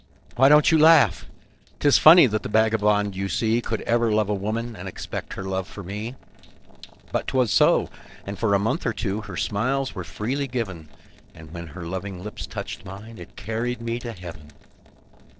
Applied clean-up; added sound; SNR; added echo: neural separator model SepFormer DNS4.